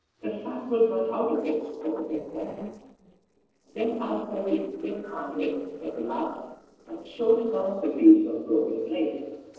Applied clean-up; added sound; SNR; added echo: neural separator model SepFormer DNS4.